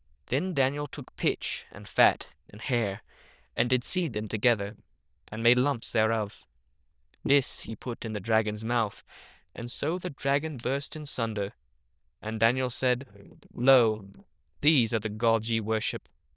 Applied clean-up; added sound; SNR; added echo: neural diffusion model UNIVERSE++.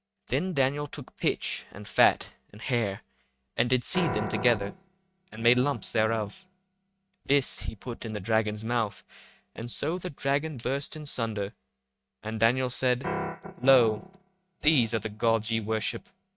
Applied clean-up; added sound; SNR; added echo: neural mask model RNNoise.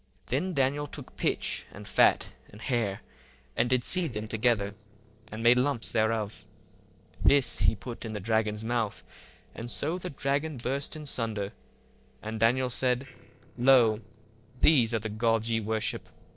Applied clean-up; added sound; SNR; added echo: neural separator model SepFormer DNS4.